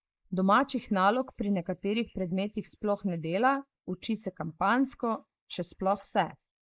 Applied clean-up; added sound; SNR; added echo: neural mask model Resemble Enhance denoiser.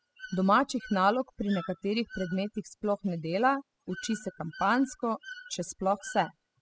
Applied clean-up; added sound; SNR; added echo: classical method spectral subtraction.